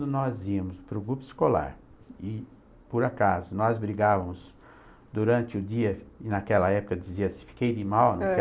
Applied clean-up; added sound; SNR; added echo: none; none; none; none.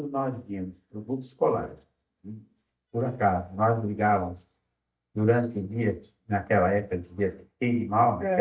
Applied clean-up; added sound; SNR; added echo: neural mask model DeepFilterNet 3.